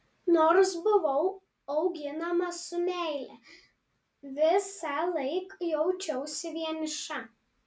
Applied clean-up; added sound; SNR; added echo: none; none; none; none.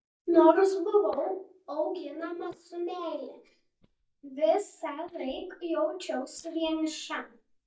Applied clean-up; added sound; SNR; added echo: neural mask model DeepFilterNet 3.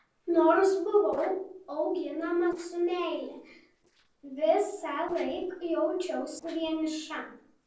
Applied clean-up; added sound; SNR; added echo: neural separator model SepFormer DNS4.